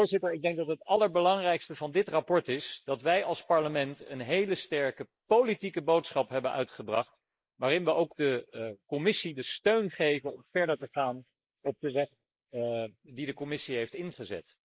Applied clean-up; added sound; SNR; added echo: neural mask model Resemble Enhance denoiser.